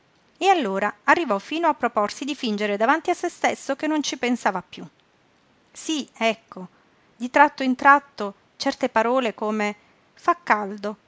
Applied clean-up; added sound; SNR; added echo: none; none; none; none.